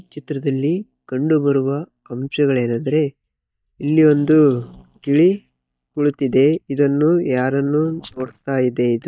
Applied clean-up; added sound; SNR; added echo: neural mask model DeepFilterNet 3.